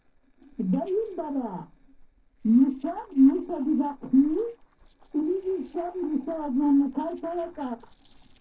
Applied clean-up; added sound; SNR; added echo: neural separator model SepFormer DNS4.